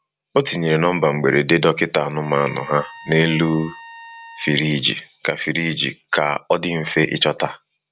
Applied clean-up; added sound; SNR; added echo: none; Trumpet; 20 dB; none.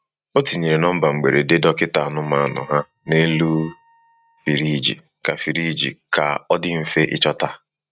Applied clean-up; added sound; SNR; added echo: neural mask model RNNoise.